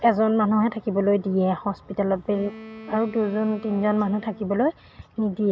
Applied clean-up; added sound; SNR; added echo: none; Wind instrument, woodwind instrument; 19 dB; none.